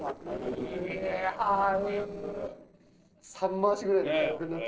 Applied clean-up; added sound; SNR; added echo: neural separator model SepFormer DNS4.